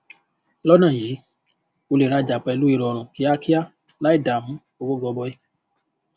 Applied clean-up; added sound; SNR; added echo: none; none; none; none.